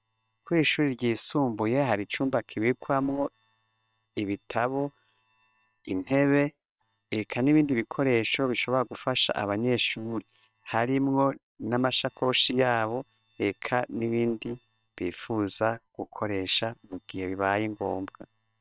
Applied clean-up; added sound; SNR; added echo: neural separator model SepFormer WHAM!.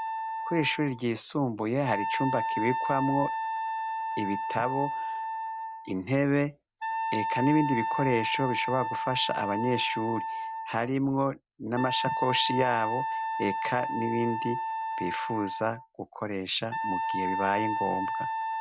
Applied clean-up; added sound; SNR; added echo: none; Wind instrument, woodwind instrument; 2 dB; none.